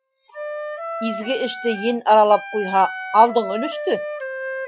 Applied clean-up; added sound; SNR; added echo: classical method Wiener filter.